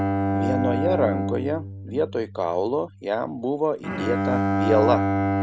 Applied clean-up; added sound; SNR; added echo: none; Bowed string instrument; 0 dB; none.